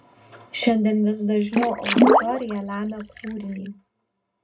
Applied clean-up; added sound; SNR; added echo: none; Water / Splash, splatter; -3 dB; reverberation time 0.2 s.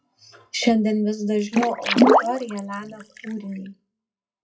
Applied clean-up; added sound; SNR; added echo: classical method WPE with log-MMSE.